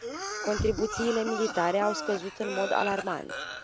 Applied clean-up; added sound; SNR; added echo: none; Cough; 6 dB; none.